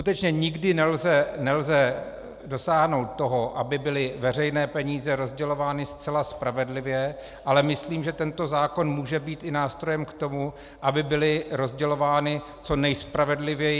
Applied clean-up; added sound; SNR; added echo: none; none; none; none.